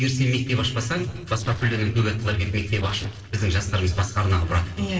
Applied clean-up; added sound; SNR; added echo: neural separator model SepFormer DNS4.